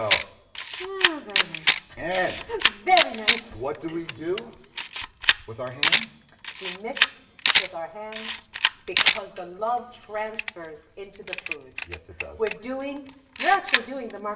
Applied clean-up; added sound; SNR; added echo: none; Camera; -5 dB; reverberation time 0.8 s.